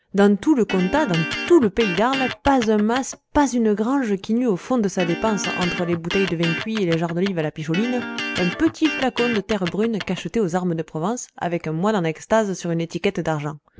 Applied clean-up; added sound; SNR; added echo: none; Electric guitar; 8 dB; none.